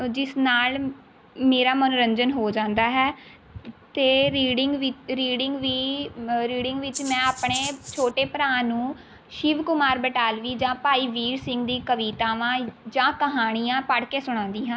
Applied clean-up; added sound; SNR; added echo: none; Rattle (instrument); 12 dB; none.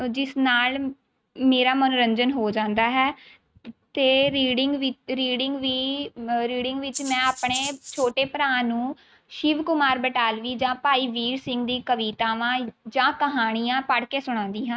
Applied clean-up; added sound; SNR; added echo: neural mask model RNNoise.